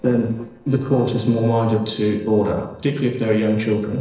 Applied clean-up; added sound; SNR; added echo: neural separator model SepFormer DNS4.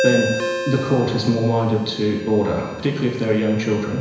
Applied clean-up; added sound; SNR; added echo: none; Ringtone; 8 dB; reverberation time 1.0 s.